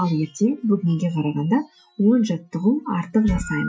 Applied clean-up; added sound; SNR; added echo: classical method Wiener filter.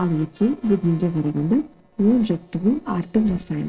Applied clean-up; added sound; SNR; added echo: neural separator model SepFormer DNS4.